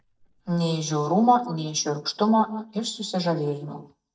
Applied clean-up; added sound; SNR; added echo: neural mask model DeepFilterNet 3.